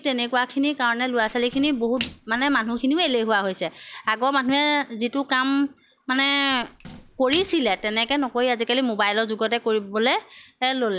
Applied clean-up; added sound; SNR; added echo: none; Splash, splatter; 19 dB; none.